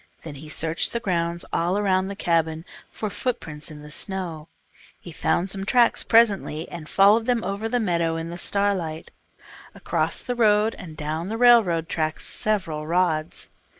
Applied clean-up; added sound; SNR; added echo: neural mask model Resemble Enhance denoiser.